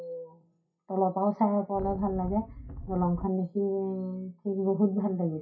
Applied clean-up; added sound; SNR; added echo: classical method WPE with log-MMSE.